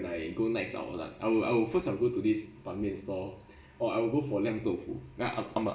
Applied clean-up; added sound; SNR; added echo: none; none; none; reverberation time 0.7 s.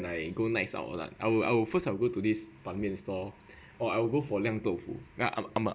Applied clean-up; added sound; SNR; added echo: none; none; none; none.